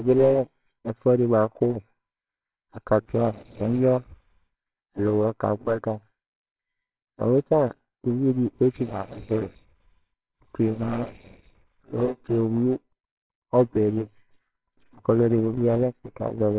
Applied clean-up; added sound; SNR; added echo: neural separator model SepFormer WHAMR!.